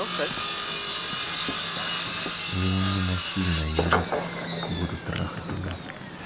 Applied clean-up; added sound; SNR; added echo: none; Tools; -1 dB; none.